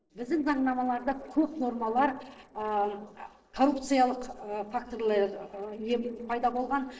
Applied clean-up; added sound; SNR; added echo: neural separator model SepFormer DNS4.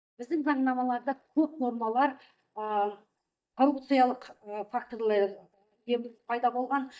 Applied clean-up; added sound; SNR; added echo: neural mask model DeepFilterNet 3.